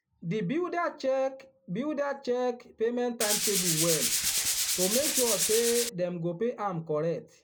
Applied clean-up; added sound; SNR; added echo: none; Tools; -2 dB; none.